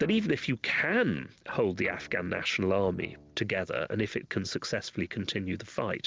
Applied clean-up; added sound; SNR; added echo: neural separator model SepFormer DNS4.